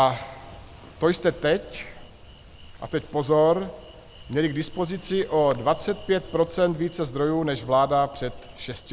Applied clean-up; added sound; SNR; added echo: none; Insect + Wind; 19 dB; none.